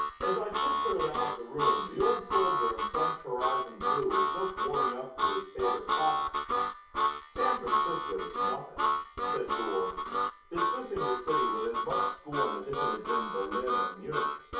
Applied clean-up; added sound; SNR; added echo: none; Harmonica; -4 dB; reverberation time 0.5 s.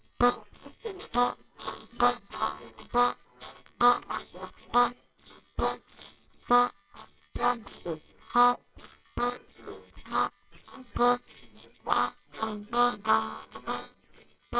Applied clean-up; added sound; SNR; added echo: neural separator model SepFormer WHAMR!.